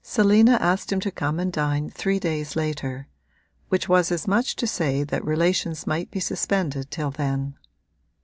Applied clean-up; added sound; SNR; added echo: none; none; none; none.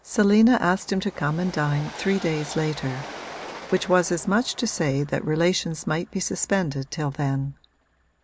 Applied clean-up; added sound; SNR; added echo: none; Train; 18 dB; none.